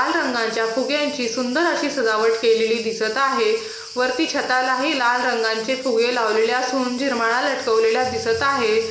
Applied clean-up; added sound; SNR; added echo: none; Cricket; 16 dB; none.